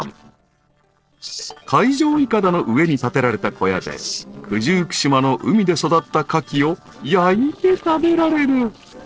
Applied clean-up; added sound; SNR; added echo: neural separator model SepFormer DNS4.